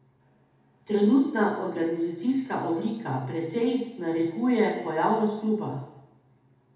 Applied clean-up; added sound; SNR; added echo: none; none; none; reverberation time 0.8 s.